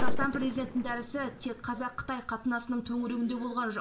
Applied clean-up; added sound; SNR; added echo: none; Fireworks; 0 dB; reverberation time 0.4 s.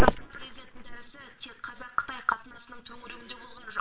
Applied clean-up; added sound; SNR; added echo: neural separator model SepFormer WHAMR!.